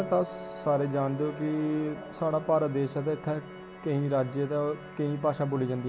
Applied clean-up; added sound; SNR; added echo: none; Piano + Organ; 15 dB; none.